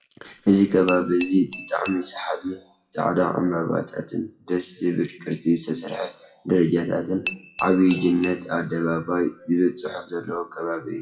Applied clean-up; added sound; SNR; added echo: classical method WPE with log-MMSE.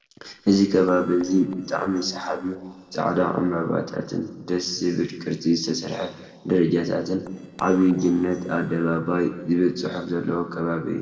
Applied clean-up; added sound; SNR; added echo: neural separator model SepFormer DNS4.